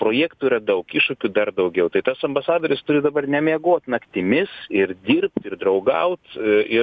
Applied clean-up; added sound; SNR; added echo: none; none; none; none.